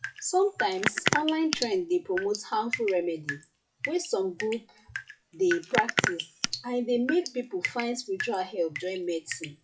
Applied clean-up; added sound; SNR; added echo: classical method WPE with log-MMSE.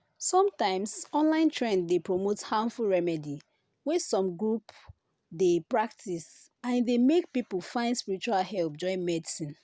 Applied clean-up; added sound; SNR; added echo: none; none; none; none.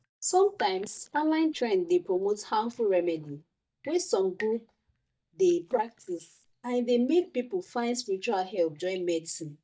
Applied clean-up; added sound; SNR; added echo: neural mask model DeepFilterNet 3.